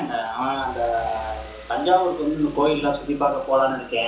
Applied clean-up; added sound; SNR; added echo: none; Engine starting / Car; 19 dB; reverberation time 0.7 s.